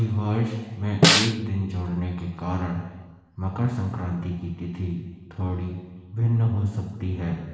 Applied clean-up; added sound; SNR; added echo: none; Snare drum; -4 dB; reverberation time 1.2 s.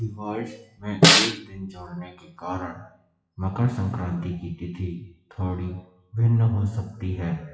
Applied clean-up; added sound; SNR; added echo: classical method WPE with log-MMSE.